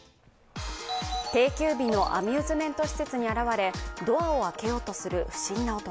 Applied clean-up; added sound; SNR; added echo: none; none; none; none.